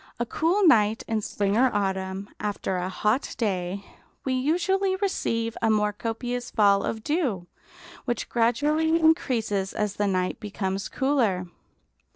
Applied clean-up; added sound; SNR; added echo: neural separator model SepFormer DNS4.